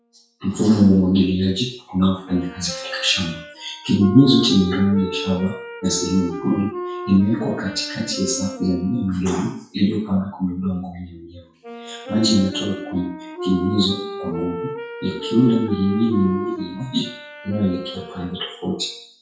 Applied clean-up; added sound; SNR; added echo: classical method WPE with log-MMSE.